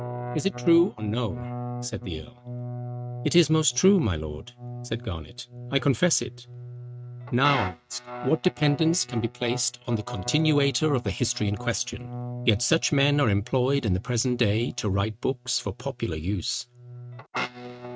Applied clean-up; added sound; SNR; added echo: neural mask model RNNoise.